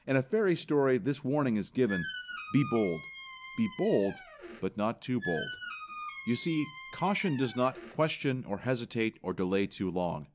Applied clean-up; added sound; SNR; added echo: none; Squeak; 12 dB; none.